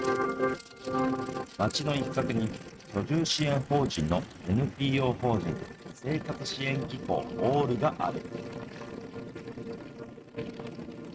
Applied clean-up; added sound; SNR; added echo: neural mask model RNNoise.